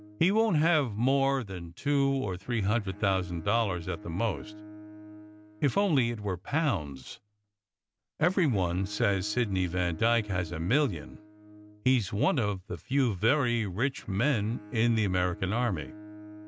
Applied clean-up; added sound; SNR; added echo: none; Bowed string instrument; 19 dB; none.